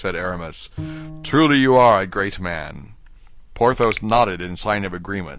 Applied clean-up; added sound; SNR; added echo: none; Bowed string instrument + Finger snapping; 18 dB; none.